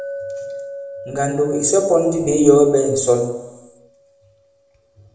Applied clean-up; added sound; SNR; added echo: none; Chink, clink; 16 dB; reverberation time 1.0 s.